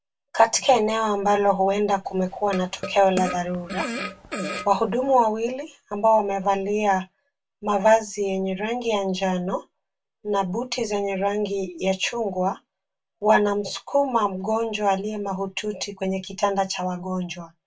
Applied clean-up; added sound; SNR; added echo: none; Fart; 10 dB; reverberation time 0.1 s.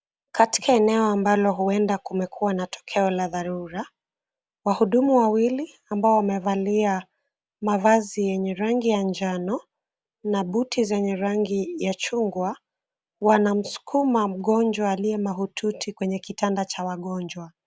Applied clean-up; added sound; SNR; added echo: none; none; none; none.